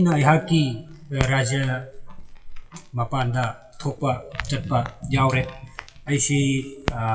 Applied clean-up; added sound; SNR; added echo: classical method WPE with log-MMSE.